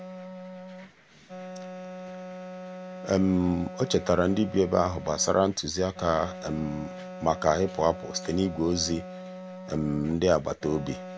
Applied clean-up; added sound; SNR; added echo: none; Wind instrument, woodwind instrument; 12 dB; none.